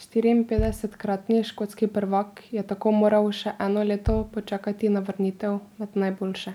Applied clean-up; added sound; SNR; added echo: none; Bass drum; 11 dB; none.